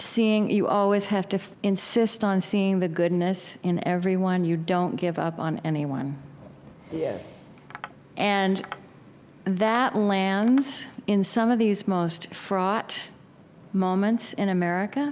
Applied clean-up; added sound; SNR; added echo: none; Tap; 20 dB; none.